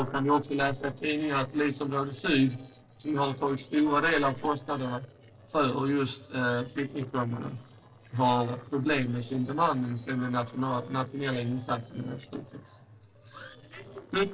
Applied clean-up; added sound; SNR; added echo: neural separator model SepFormer DNS4.